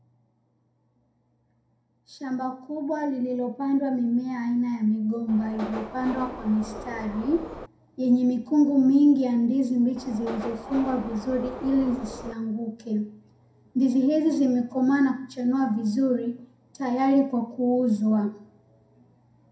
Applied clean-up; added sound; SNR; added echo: none; Subway, metro, underground; 12 dB; reverberation time 0.4 s.